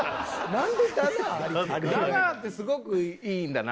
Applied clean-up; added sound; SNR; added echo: none; none; none; none.